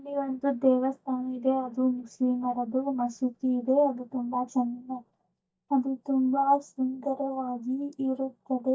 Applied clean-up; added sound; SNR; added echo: neural mask model DeepFilterNet 3.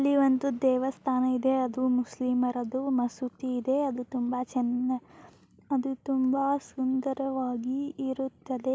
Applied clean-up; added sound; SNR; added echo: none; none; none; none.